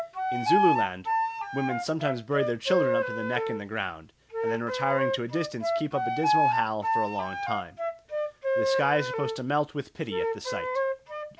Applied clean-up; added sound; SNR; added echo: none; Wind instrument, woodwind instrument; -2 dB; none.